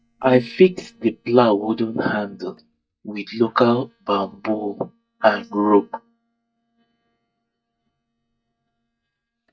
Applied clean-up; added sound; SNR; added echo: neural mask model DeepFilterNet 3.